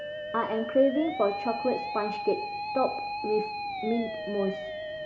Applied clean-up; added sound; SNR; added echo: none; Musical instrument; 5 dB; none.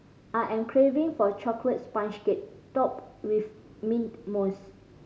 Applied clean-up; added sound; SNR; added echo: none; none; none; none.